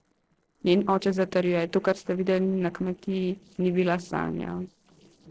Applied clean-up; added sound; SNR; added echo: neural separator model SepFormer DNS4.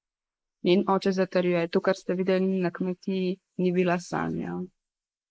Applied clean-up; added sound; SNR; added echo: neural mask model Resemble Enhance denoiser.